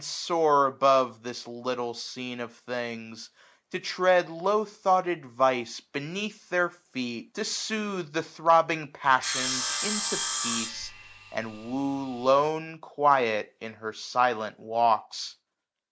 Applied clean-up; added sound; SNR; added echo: none; Sawing; 5 dB; none.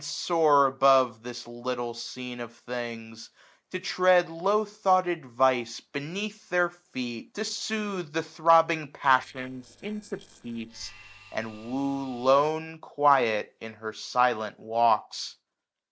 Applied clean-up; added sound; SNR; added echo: neural separator model SepFormer DNS4.